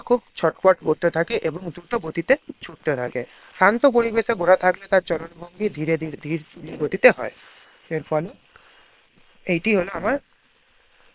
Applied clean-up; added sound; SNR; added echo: neural separator model SepFormer WHAM!.